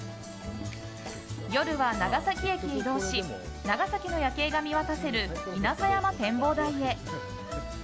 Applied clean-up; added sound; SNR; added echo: none; none; none; none.